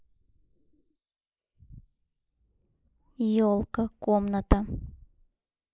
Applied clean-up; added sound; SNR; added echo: neural mask model Resemble Enhance denoiser.